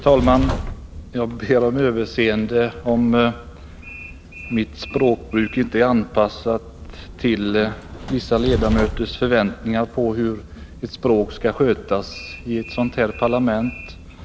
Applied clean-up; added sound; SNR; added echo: none; Train; 11 dB; none.